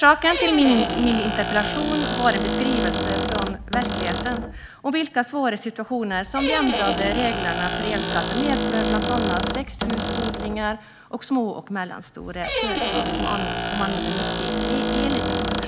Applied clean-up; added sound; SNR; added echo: none; Squeak; 1 dB; none.